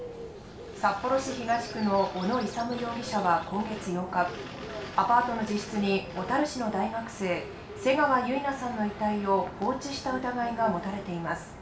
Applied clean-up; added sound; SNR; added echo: none; Bird; 14 dB; reverberation time 0.5 s.